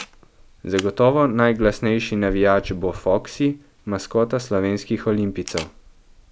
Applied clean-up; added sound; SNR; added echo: none; Camera; 16 dB; none.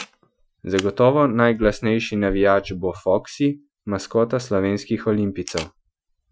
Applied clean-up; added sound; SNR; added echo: classical method Wiener filter.